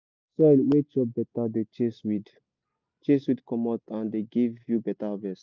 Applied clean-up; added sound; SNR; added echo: none; none; none; none.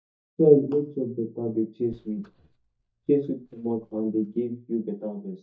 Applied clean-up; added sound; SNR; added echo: neural mask model DeepFilterNet 3.